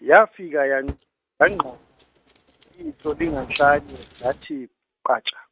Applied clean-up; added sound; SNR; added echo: neural mask model RNNoise.